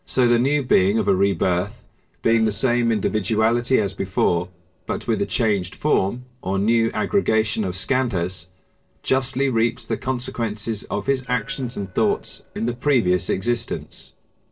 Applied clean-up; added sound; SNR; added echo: neural separator model SepFormer DNS4.